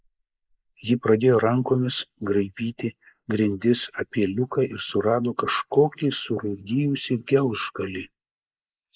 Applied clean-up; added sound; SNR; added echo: neural mask model Resemble Enhance denoiser.